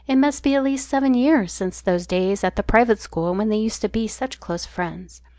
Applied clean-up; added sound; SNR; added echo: none; none; none; none.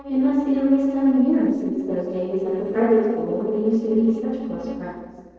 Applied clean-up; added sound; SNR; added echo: neural separator model SepFormer DNS4.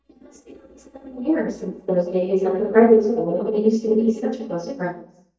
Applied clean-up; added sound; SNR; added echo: neural mask model DeepFilterNet 3.